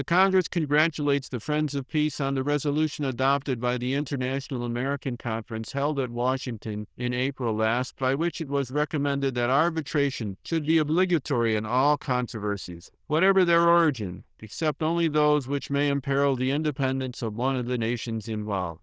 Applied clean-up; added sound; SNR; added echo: neural diffusion model UNIVERSE++.